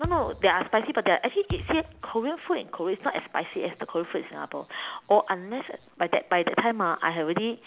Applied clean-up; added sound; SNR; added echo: none; Thump, thud; 12 dB; none.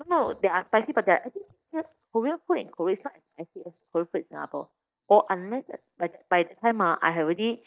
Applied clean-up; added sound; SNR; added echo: neural mask model DeepFilterNet 3.